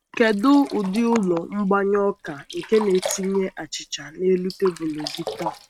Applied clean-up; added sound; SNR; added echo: neural mask model RNNoise.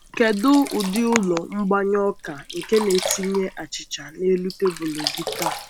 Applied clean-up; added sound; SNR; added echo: none; Sink (filling or washing); 10 dB; none.